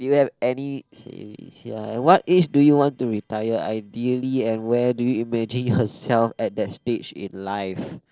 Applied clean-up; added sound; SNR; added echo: neural separator model SepFormer DNS4.